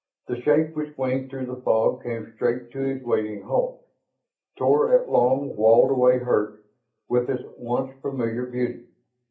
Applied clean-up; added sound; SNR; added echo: none; none; none; reverberation time 0.3 s.